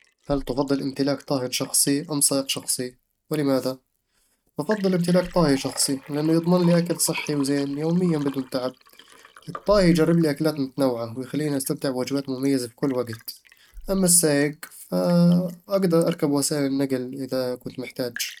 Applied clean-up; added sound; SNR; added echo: neural mask model RNNoise.